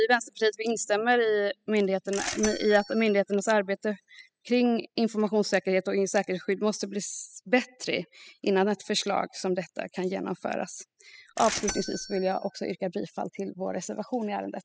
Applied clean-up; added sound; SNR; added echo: classical method spectral subtraction.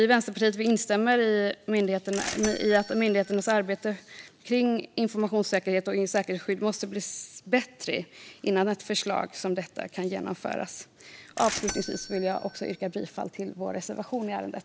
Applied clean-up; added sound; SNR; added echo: none; Bell / Mechanisms; 13 dB; none.